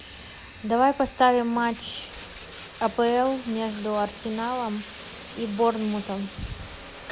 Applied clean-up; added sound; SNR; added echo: none; Bathtub (filling or washing); 16 dB; none.